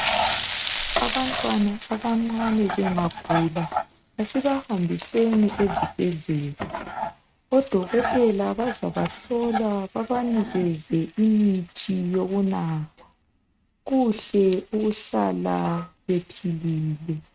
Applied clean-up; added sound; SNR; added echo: neural mask model RNNoise.